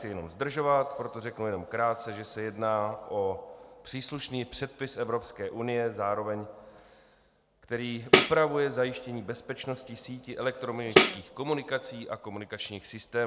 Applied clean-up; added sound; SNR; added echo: none; Tambourine; -4 dB; none.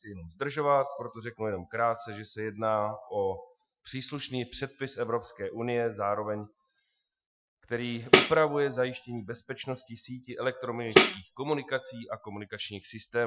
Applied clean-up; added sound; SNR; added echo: classical method Wiener filter.